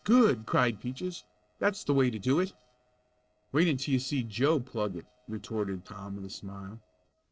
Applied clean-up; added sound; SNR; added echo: neural separator model SepFormer DNS4.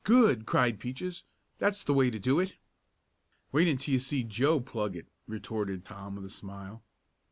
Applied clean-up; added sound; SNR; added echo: none; none; none; none.